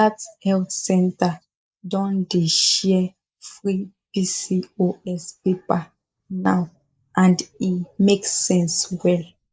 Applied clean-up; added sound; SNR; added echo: neural mask model Resemble Enhance denoiser.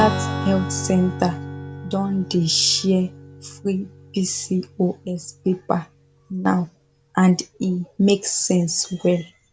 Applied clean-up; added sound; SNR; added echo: none; Strum; 11 dB; none.